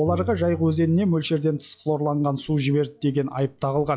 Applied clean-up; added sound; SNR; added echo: classical method log-MMSE.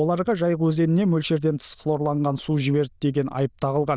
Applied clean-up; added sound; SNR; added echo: neural diffusion model UNIVERSE++.